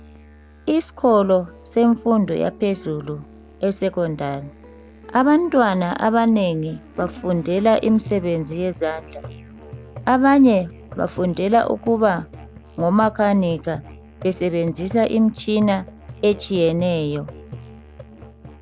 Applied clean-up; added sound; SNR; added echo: none; Musical instrument; 19 dB; none.